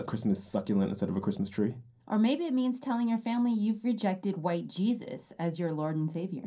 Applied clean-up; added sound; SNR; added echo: none; none; none; reverberation time 0.3 s.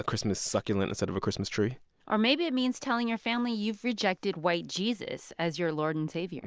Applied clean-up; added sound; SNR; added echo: none; none; none; none.